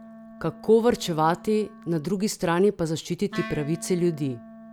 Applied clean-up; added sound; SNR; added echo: none; Wind instrument, woodwind instrument; 18 dB; none.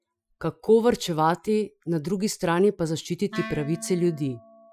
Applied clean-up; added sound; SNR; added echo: classical method Wiener filter.